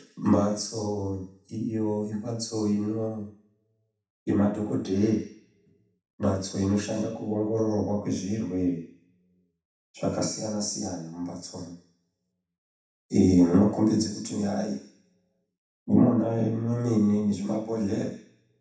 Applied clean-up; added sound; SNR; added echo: none; none; none; reverberation time 0.7 s.